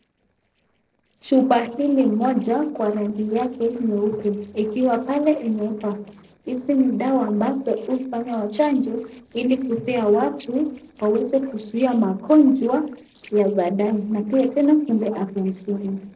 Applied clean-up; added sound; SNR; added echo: neural separator model SepFormer DNS4.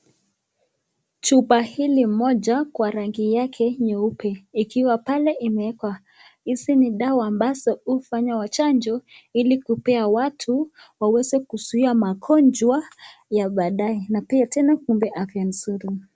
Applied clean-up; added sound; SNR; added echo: none; none; none; none.